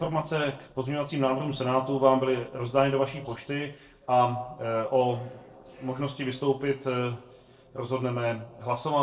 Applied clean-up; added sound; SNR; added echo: neural separator model SepFormer DNS4.